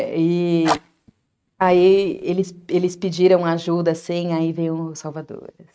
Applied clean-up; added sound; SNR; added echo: neural mask model RNNoise.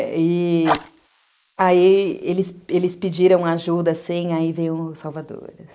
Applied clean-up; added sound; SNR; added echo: neural mask model Resemble Enhance denoiser.